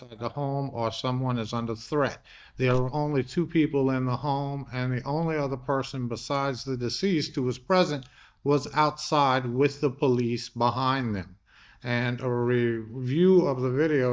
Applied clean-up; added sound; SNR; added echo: neural mask model DeepFilterNet 3.